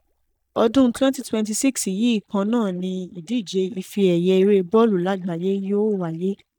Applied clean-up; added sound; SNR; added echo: neural mask model DeepFilterNet 3.